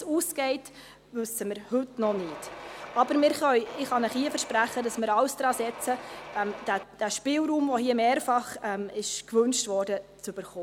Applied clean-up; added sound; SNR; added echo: none; Mechanisms; 14 dB; none.